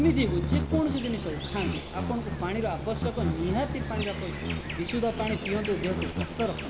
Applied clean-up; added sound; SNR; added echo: none; Insect; 1 dB; none.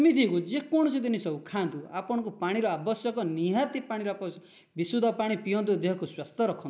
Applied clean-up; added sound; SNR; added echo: none; none; none; none.